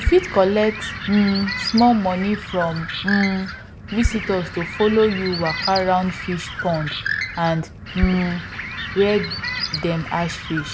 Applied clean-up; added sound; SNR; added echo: none; Bird; 7 dB; none.